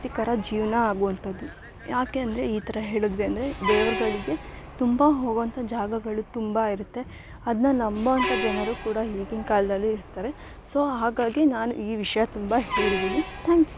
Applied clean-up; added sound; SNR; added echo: none; Truck; 10 dB; none.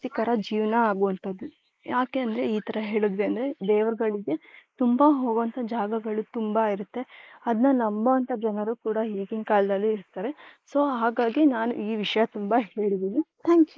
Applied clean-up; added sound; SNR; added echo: neural mask model Resemble Enhance denoiser.